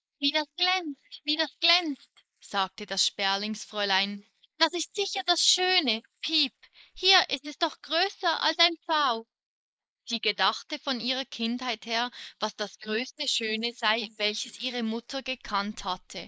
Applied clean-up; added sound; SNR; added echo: neural mask model Resemble Enhance denoiser.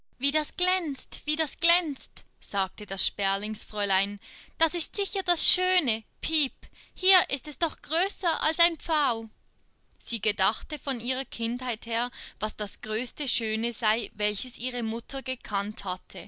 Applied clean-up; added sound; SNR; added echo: none; none; none; none.